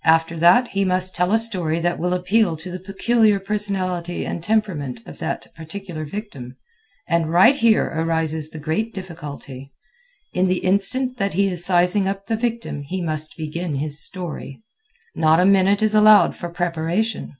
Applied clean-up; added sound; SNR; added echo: none; none; none; none.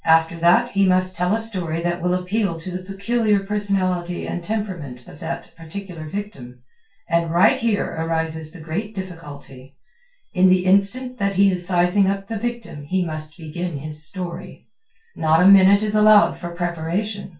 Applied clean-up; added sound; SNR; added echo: none; none; none; reverberation time 0.2 s.